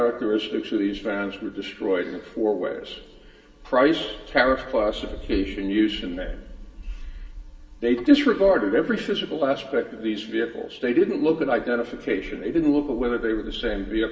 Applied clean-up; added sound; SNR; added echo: none; none; none; reverberation time 2.5 s.